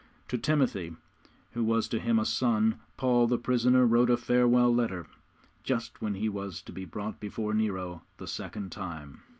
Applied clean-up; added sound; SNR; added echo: none; none; none; none.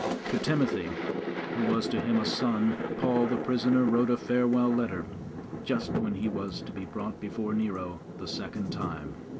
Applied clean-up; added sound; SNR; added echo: none; Thunder; 5 dB; none.